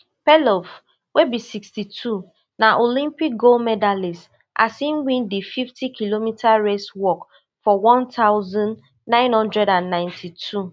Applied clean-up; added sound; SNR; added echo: none; none; none; none.